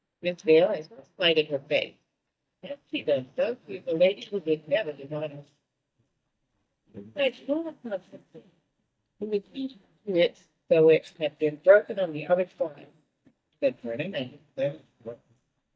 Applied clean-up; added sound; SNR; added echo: neural mask model DeepFilterNet 3.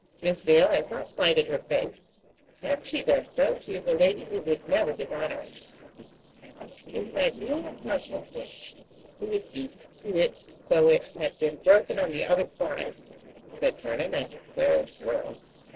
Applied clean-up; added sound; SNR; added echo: neural separator model SepFormer DNS4.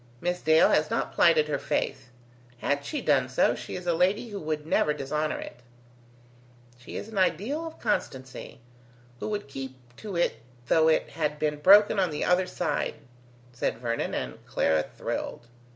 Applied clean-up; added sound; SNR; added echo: none; none; none; none.